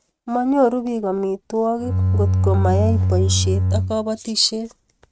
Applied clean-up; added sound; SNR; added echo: neural mask model RNNoise.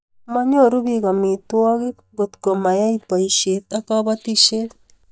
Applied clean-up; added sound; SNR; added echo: neural mask model DeepFilterNet 3.